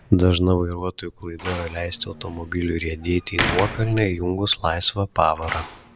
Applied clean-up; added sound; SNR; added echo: none; Slam; 11 dB; none.